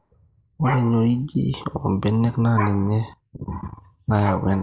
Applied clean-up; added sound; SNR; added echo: neural mask model Resemble Enhance denoiser.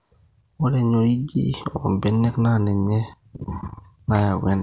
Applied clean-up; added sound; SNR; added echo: none; none; none; none.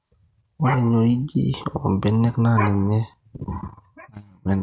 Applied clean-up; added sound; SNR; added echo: neural mask model RNNoise.